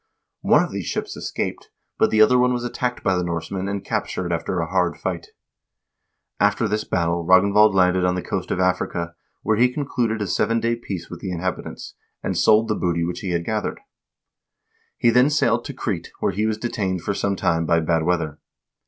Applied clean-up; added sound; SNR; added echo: none; none; none; none.